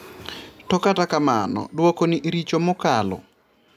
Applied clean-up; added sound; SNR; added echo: none; none; none; none.